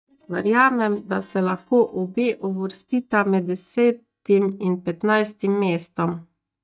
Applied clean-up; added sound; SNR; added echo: neural mask model DeepFilterNet 3.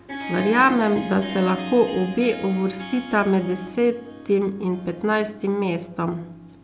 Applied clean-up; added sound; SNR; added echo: none; Harp; 14 dB; none.